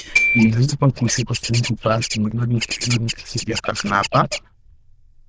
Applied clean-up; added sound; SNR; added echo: neural diffusion model UNIVERSE++.